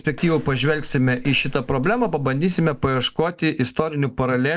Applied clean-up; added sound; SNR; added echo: none; Walk, footsteps; 15 dB; none.